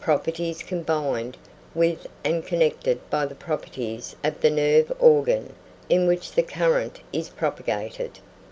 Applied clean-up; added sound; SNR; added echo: none; none; none; none.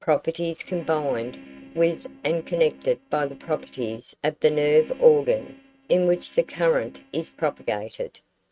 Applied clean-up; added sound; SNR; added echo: neural mask model RNNoise.